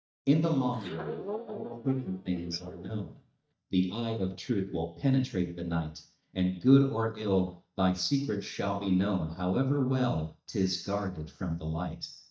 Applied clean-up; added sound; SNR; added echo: neural mask model DeepFilterNet 3.